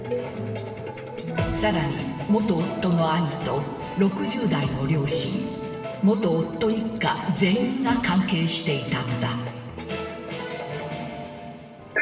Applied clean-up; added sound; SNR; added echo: none; Cowbell; 13 dB; reverberation time 1.9 s.